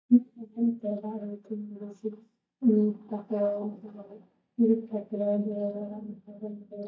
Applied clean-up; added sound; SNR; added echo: neural mask model DeepFilterNet 3.